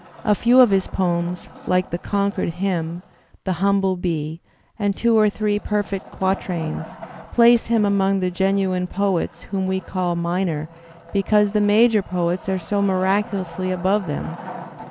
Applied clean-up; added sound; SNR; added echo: none; Wood; 19 dB; none.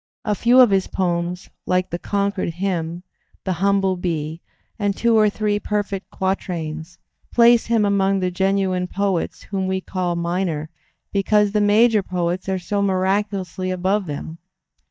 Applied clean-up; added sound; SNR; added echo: neural mask model DeepFilterNet 3.